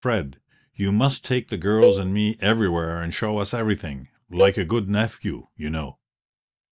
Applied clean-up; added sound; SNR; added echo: neural mask model DeepFilterNet 3.